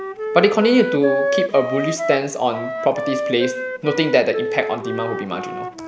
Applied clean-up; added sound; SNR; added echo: none; Wind instrument, woodwind instrument; 4 dB; none.